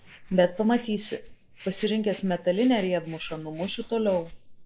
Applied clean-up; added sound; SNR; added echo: neural mask model Resemble Enhance denoiser.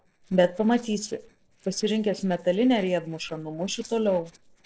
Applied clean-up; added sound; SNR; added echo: neural separator model SepFormer DNS4.